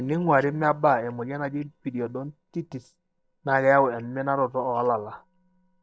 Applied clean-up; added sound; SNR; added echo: neural separator model SepFormer DNS4.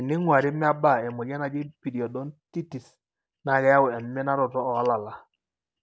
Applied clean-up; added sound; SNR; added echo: none; none; none; none.